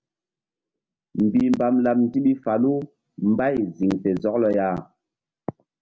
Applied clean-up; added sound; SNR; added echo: none; none; none; none.